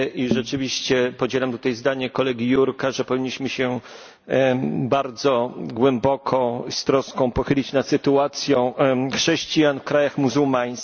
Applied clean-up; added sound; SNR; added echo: none; none; none; none.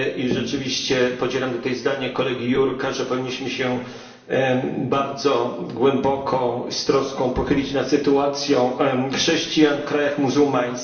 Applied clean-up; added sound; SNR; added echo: none; none; none; reverberation time 1.1 s.